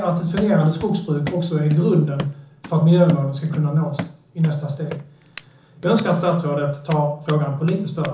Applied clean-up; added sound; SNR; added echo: none; Run; 17 dB; reverberation time 0.7 s.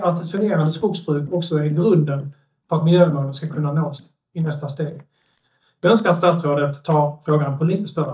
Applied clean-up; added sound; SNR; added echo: neural mask model DeepFilterNet 3.